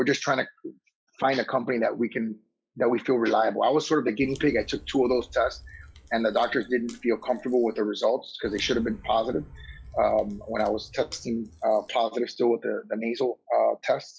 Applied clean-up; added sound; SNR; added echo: classical method log-MMSE.